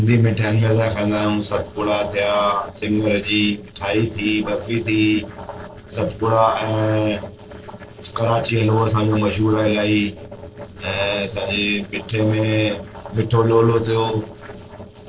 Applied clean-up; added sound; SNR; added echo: neural separator model SepFormer DNS4.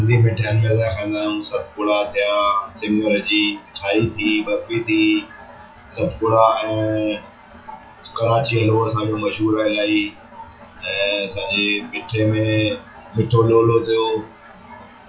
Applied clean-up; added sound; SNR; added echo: classical method WPE with log-MMSE.